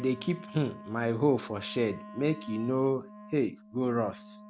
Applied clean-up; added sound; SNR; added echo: none; Wind instrument, woodwind instrument; 17 dB; none.